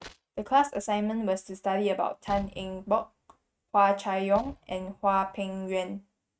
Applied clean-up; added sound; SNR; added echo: neural mask model RNNoise.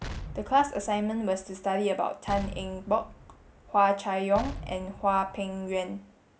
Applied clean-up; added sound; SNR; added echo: none; Explosion; 13 dB; none.